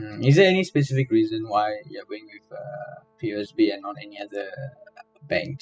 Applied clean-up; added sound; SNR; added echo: classical method spectral subtraction.